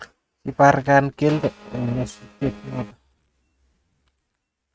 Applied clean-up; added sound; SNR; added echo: neural mask model RNNoise.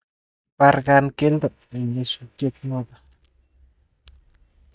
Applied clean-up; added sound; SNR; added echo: neural mask model DeepFilterNet 3.